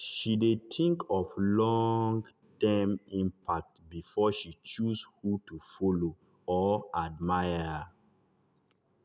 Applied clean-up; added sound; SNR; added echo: none; none; none; none.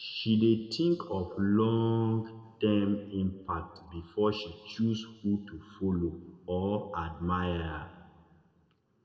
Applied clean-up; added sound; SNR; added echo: none; none; none; reverberation time 1.2 s.